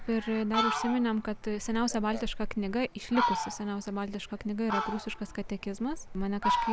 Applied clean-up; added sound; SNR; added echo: none; Fowl; 3 dB; none.